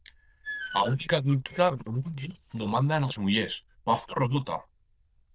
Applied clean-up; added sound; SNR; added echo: neural diffusion model UNIVERSE++.